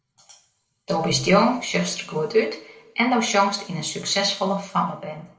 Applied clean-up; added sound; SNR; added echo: none; none; none; reverberation time 0.7 s.